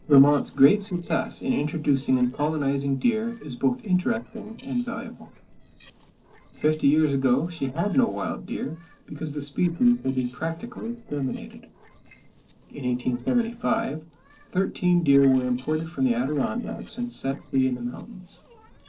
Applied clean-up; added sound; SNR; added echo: neural separator model SepFormer DNS4.